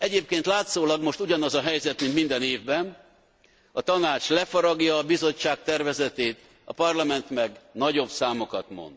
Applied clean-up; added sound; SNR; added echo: none; Clapping; 16 dB; none.